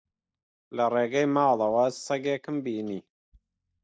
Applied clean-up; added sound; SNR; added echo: neural mask model DeepFilterNet 3.